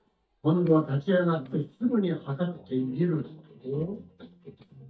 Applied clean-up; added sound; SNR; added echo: neural mask model DeepFilterNet 3.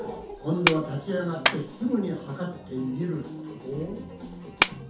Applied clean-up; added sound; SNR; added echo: none; Clapping; 2 dB; reverberation time 0.5 s.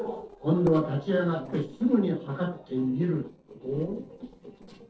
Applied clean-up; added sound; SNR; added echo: neural separator model SepFormer DNS4.